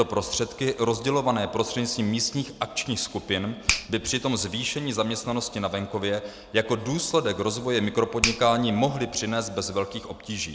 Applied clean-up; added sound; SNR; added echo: none; Finger snapping; 12 dB; none.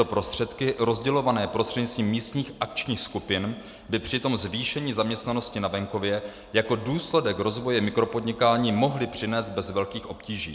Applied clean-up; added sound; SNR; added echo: none; none; none; none.